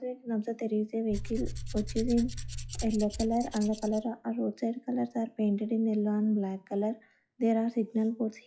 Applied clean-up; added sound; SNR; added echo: classical method log-MMSE.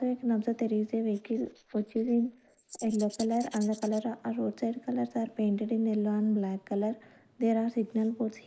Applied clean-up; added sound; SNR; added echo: neural mask model Resemble Enhance denoiser.